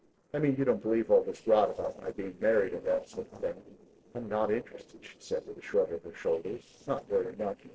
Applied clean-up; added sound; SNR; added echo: neural separator model SepFormer DNS4.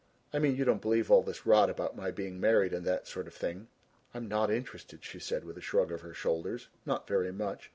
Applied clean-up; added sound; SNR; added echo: none; none; none; none.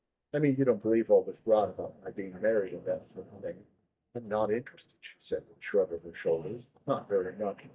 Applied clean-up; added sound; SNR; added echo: neural mask model DeepFilterNet 3.